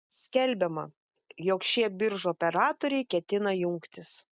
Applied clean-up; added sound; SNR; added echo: none; none; none; none.